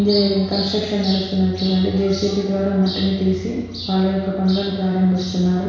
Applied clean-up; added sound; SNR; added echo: none; none; none; reverberation time 1.1 s.